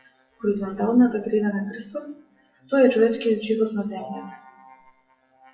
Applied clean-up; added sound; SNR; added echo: classical method WPE with log-MMSE.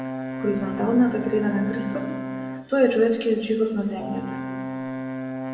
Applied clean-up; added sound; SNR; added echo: none; Brass instrument; 7 dB; reverberation time 1.6 s.